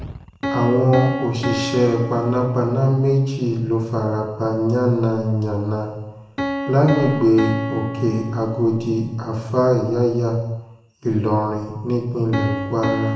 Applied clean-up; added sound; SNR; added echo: none; Piano; 10 dB; reverberation time 0.9 s.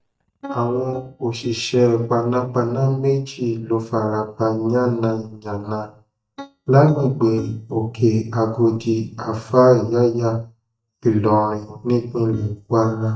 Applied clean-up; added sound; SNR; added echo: neural mask model DeepFilterNet 3.